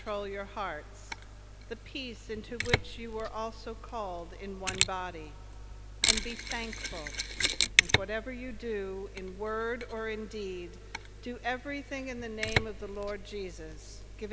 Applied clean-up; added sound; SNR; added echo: none; Mechanisms; -3 dB; none.